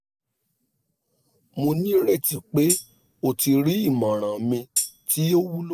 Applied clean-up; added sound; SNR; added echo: none; Tambourine; 6 dB; none.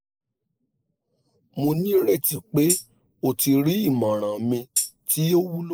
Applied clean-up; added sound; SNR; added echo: neural mask model Resemble Enhance denoiser.